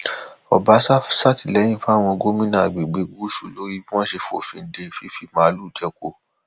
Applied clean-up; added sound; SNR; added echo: none; none; none; none.